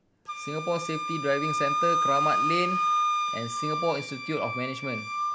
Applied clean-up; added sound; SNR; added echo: none; Wind instrument, woodwind instrument; -3 dB; none.